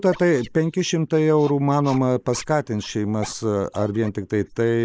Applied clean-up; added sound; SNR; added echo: neural mask model Resemble Enhance denoiser.